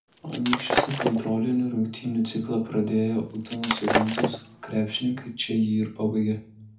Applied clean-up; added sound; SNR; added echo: none; Shatter; 0 dB; reverberation time 0.4 s.